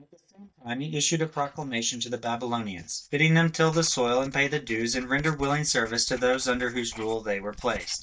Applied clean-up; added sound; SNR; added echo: neural mask model DeepFilterNet 3.